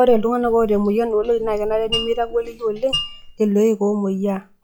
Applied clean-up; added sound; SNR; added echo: classical method log-MMSE.